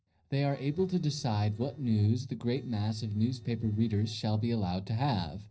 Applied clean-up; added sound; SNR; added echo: neural separator model SepFormer DNS4.